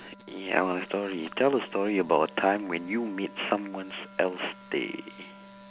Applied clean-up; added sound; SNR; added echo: none; Wind instrument, woodwind instrument; 20 dB; none.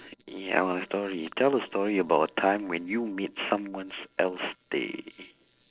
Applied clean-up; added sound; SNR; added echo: neural separator model SepFormer DNS4.